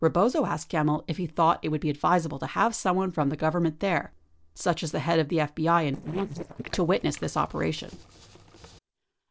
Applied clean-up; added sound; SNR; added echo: neural separator model SepFormer DNS4.